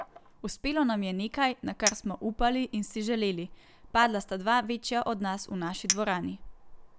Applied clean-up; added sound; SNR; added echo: none; Chink, clink; 10 dB; none.